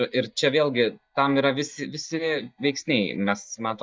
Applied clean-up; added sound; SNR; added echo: neural mask model DeepFilterNet 3.